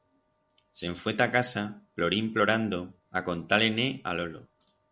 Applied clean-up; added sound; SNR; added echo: none; none; none; none.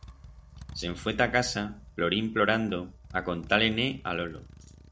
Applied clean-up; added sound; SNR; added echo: none; Motorcycle; 18 dB; none.